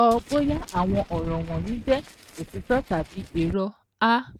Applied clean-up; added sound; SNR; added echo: neural mask model RNNoise.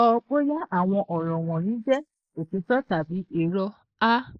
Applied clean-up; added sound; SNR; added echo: neural mask model Resemble Enhance denoiser.